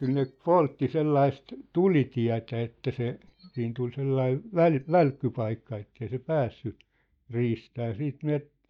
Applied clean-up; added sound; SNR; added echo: neural mask model DeepFilterNet 3.